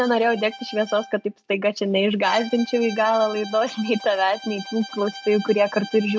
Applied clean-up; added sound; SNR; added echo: none; Bowed string instrument; 16 dB; none.